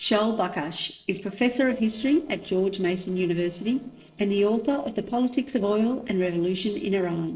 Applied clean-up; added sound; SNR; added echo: neural separator model SepFormer DNS4.